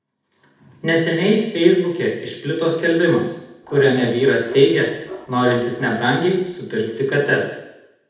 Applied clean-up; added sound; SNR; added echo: none; Bark; 17 dB; reverberation time 0.8 s.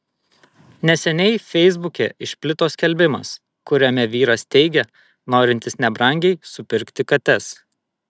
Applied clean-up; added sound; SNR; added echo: none; none; none; none.